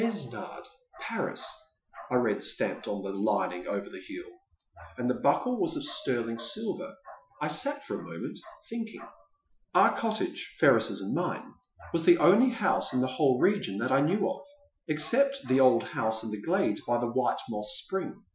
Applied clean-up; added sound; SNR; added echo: classical method Wiener filter.